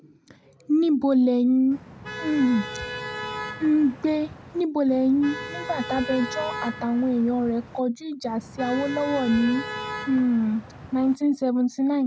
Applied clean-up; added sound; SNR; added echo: none; Motor vehicle (road); 11 dB; none.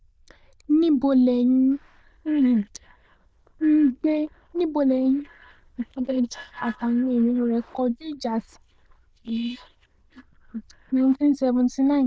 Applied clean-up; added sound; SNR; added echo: neural diffusion model UNIVERSE++.